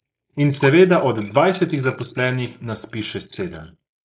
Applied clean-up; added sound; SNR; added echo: neural mask model Resemble Enhance denoiser.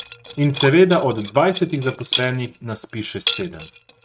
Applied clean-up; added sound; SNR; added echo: neural mask model RNNoise.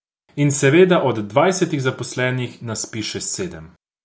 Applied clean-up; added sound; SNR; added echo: none; none; none; none.